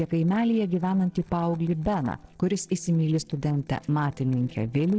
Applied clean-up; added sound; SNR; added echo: neural separator model SepFormer DNS4.